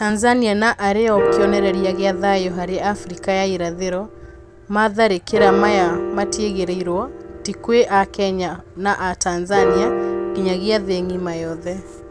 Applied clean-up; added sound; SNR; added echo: none; Piano; 5 dB; none.